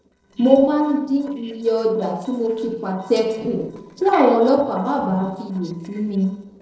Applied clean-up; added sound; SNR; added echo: neural separator model SepFormer DNS4.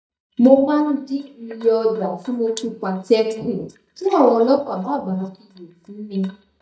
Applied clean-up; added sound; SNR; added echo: neural mask model DeepFilterNet 3.